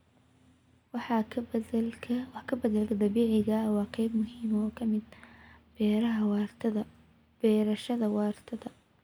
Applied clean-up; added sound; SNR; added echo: none; none; none; none.